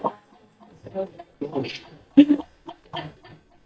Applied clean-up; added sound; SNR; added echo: neural mask model DeepFilterNet 3.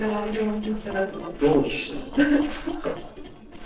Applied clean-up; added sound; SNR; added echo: neural separator model SepFormer DNS4.